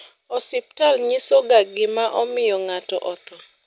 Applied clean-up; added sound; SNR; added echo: none; none; none; none.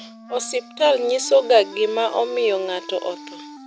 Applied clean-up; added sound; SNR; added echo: none; Wind instrument, woodwind instrument; 18 dB; none.